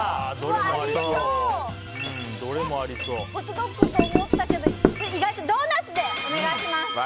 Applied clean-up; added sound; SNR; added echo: none; Knock / Wood; -4 dB; none.